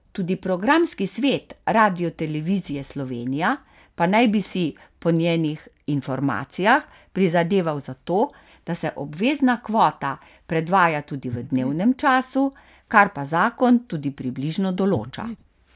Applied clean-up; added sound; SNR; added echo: none; Breathing; 11 dB; none.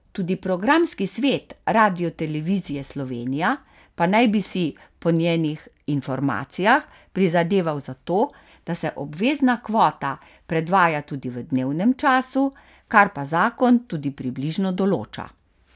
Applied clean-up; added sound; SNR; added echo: none; none; none; none.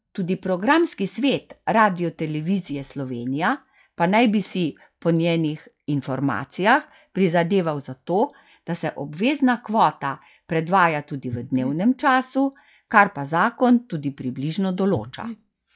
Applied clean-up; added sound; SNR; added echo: classical method log-MMSE.